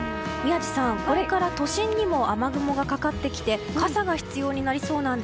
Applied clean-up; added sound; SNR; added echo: none; Trumpet; 11 dB; none.